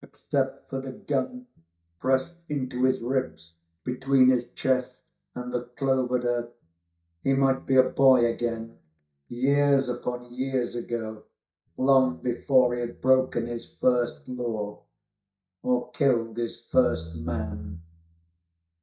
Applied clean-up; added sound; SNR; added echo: neural mask model DeepFilterNet 3.